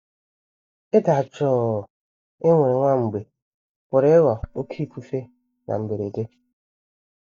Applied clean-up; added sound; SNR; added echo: neural mask model DeepFilterNet 3.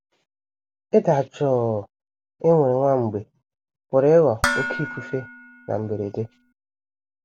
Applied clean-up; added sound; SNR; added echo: none; Dishes, pots, and pans; 6 dB; none.